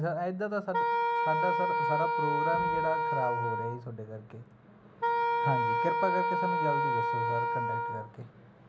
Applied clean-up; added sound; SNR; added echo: none; Wind instrument, woodwind instrument; -5 dB; none.